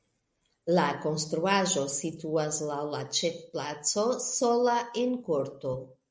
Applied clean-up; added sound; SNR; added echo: none; none; none; none.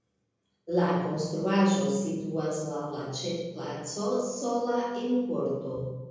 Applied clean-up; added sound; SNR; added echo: none; none; none; reverberation time 1.3 s.